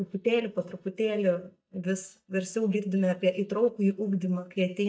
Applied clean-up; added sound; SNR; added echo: neural mask model DeepFilterNet 3.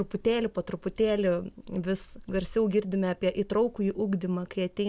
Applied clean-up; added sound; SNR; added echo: none; none; none; none.